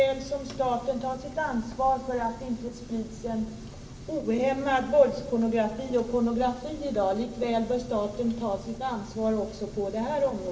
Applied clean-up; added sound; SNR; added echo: none; Engine; 15 dB; reverberation time 0.7 s.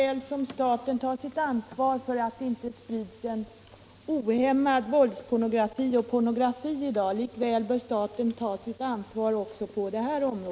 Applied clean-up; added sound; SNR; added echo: none; none; none; none.